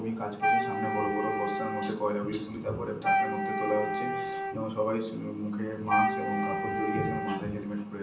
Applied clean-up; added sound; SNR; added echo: none; Wind instrument, woodwind instrument; -1 dB; reverberation time 0.6 s.